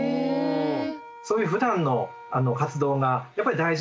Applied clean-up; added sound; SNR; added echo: none; Wind instrument, woodwind instrument; 19 dB; none.